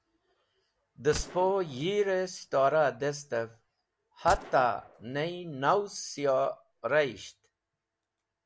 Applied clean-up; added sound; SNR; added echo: none; Gunshot, gunfire; 15 dB; none.